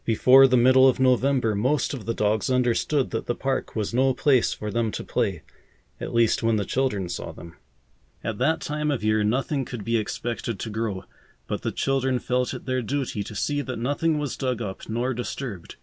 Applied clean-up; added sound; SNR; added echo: none; none; none; none.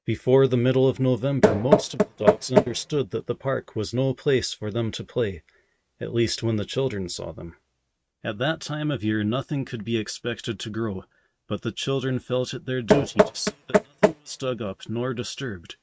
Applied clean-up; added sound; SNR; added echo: neural mask model RNNoise.